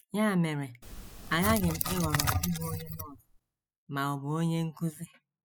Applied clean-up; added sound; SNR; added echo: classical method spectral subtraction.